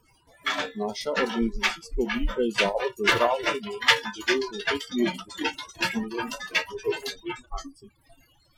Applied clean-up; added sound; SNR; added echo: classical method Wiener filter.